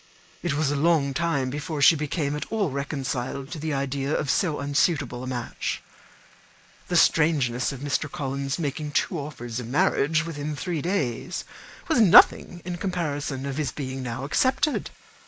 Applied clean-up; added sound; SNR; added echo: neural mask model Resemble Enhance denoiser.